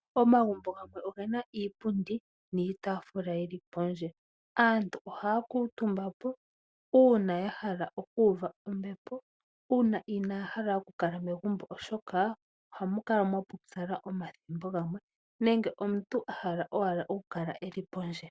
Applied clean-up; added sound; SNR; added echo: none; none; none; none.